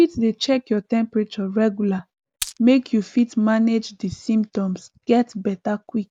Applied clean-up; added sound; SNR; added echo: neural mask model Resemble Enhance denoiser.